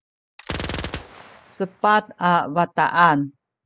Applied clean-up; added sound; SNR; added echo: none; Gunshot, gunfire; 14 dB; none.